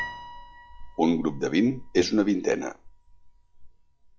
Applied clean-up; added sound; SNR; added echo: classical method log-MMSE.